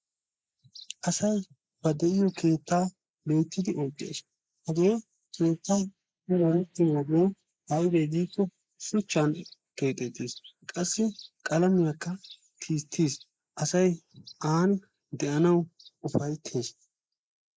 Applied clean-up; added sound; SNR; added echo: neural mask model Resemble Enhance denoiser.